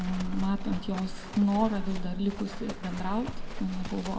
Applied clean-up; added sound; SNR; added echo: none; Livestock, farm animals, working animals; 4 dB; reverberation time 1.4 s.